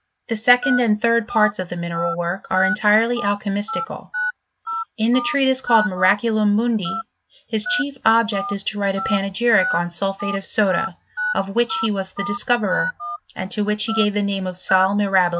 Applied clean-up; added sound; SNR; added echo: none; Telephone; 8 dB; none.